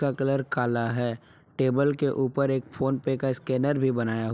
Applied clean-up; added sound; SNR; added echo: none; none; none; none.